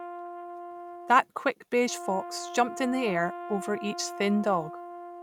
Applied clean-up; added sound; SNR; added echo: none; Brass instrument; 11 dB; none.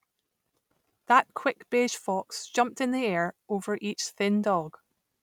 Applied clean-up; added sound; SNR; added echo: none; none; none; none.